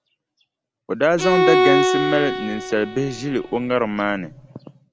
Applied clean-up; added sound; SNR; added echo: none; Bowed string instrument; -1 dB; none.